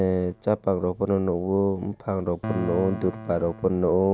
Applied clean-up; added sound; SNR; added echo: none; Piano; 14 dB; none.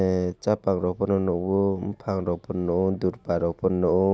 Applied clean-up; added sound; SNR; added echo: none; none; none; none.